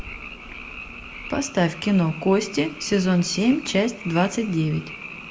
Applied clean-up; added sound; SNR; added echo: none; Frog; 15 dB; reverberation time 1.4 s.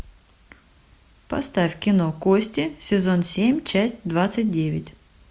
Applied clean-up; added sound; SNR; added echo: none; none; none; none.